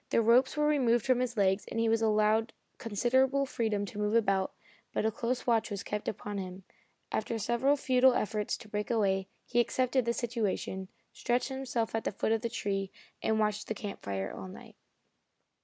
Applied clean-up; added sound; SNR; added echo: none; none; none; none.